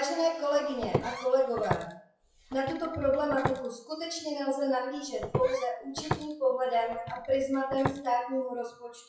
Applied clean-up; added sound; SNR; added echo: classical method WPE with log-MMSE.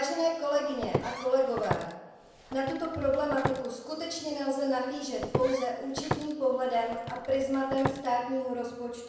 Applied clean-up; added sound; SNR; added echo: none; Walk, footsteps; 7 dB; reverberation time 0.9 s.